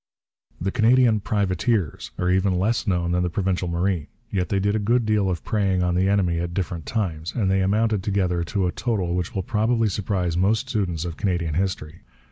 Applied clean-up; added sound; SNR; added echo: none; none; none; none.